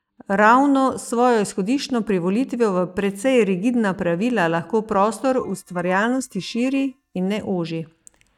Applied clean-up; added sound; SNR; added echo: neural mask model DeepFilterNet 3.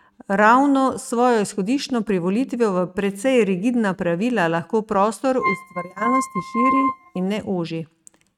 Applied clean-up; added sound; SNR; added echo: neural mask model RNNoise.